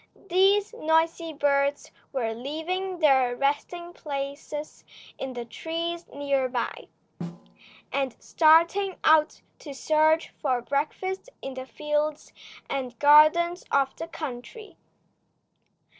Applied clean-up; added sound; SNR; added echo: neural separator model SepFormer DNS4.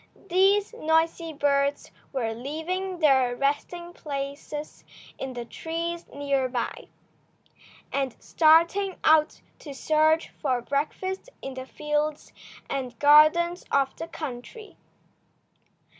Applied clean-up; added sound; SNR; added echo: none; none; none; none.